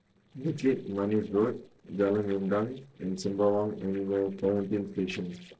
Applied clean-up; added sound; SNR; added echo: neural separator model SepFormer DNS4.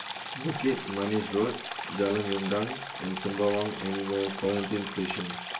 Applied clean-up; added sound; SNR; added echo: none; Stream; 6 dB; reverberation time 0.3 s.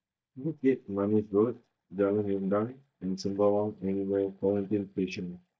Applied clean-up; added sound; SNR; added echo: neural mask model DeepFilterNet 3.